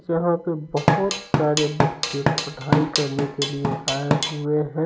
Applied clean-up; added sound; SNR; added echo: none; Drum kit; -1 dB; none.